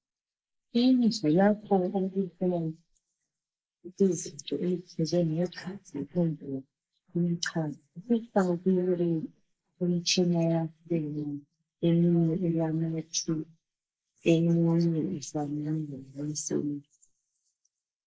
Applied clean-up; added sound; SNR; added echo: neural mask model Resemble Enhance denoiser.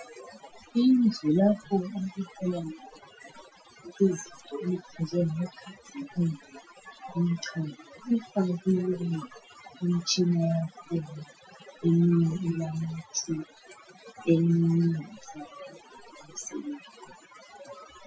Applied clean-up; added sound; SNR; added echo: classical method Wiener filter.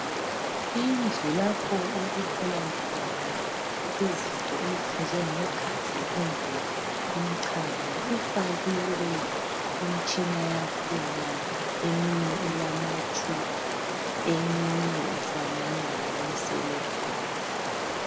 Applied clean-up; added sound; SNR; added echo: none; Stream; -2 dB; none.